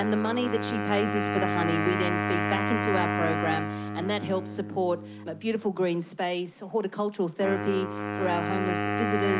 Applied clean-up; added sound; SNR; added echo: none; Wind instrument, woodwind instrument; 1 dB; none.